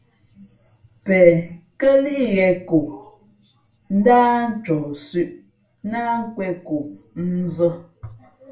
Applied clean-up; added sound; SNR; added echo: none; none; none; reverberation time 0.3 s.